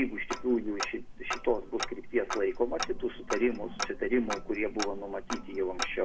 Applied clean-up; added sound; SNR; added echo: none; Tick-tock; 5 dB; none.